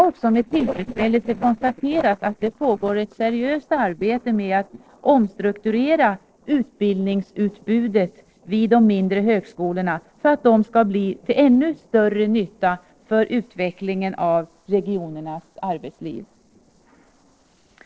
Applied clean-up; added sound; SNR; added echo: neural separator model SepFormer DNS4.